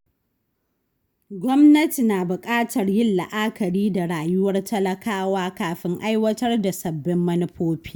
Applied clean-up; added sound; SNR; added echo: none; none; none; none.